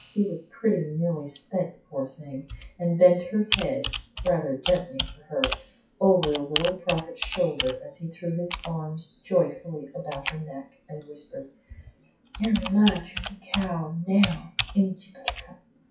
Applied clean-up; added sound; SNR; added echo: classical method WPE with log-MMSE.